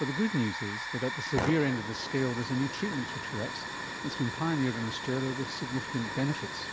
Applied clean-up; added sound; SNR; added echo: none; Hiss / Fire; 5 dB; none.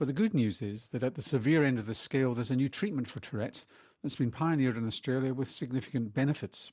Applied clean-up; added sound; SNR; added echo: none; none; none; none.